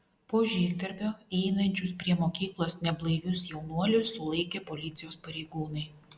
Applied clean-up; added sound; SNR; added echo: none; none; none; none.